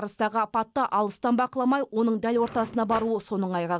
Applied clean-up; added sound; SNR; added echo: none; Cutlery, silverware / Drawer open or close; 16 dB; none.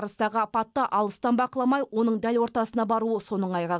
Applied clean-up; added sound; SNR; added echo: none; none; none; none.